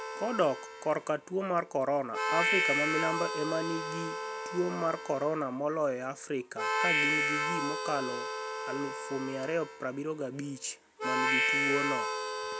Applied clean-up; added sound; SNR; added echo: none; Harmonica; 0 dB; none.